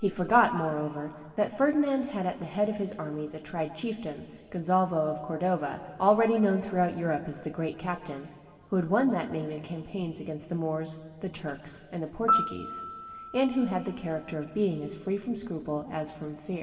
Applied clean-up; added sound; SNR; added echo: none; Piano; 12 dB; reverberation time 2.5 s.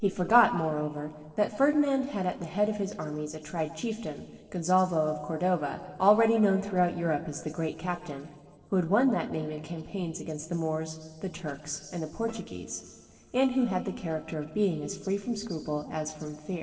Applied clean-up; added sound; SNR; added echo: neural separator model SepFormer DNS4.